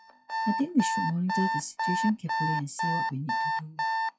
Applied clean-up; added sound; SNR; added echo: classical method WPE with log-MMSE.